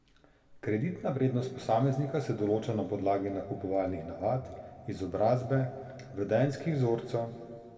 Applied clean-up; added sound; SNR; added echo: none; none; none; reverberation time 2.0 s.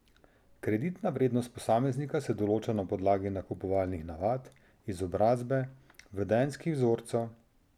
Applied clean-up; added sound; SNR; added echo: none; none; none; none.